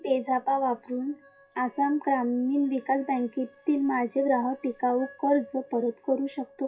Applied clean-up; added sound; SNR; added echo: classical method WPE with log-MMSE.